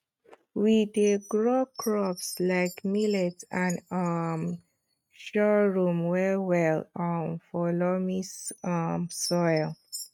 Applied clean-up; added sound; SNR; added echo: neural mask model RNNoise.